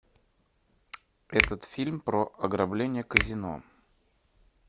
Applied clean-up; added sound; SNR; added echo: none; Finger snapping; -1 dB; none.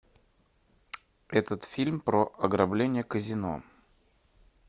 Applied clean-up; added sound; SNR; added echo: none; none; none; none.